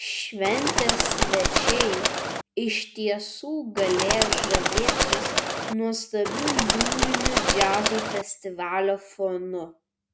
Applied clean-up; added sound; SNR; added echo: none; Bird; -4 dB; none.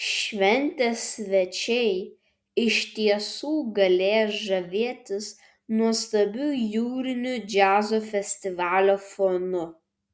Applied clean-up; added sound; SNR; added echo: none; none; none; none.